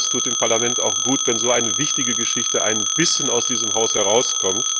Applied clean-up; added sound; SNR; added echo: none; Telephone; -2 dB; none.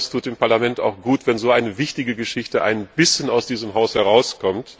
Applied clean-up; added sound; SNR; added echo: none; none; none; none.